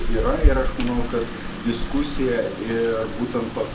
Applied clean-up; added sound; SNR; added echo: none; Rain; -1 dB; none.